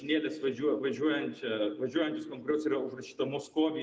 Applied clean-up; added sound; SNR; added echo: none; none; none; none.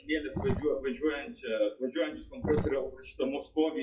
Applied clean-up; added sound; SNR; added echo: classical method WPE with log-MMSE.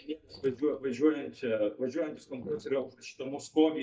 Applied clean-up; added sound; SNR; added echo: neural mask model DeepFilterNet 3.